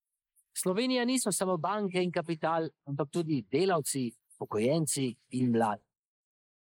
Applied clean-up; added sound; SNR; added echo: neural mask model Resemble Enhance denoiser.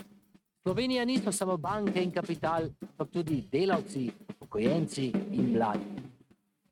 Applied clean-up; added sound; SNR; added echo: neural mask model RNNoise.